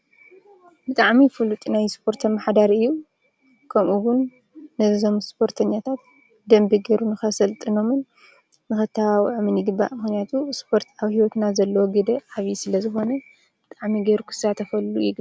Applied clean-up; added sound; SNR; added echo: none; none; none; none.